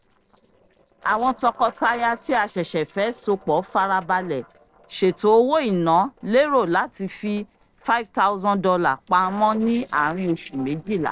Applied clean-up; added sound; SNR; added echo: neural separator model SepFormer DNS4.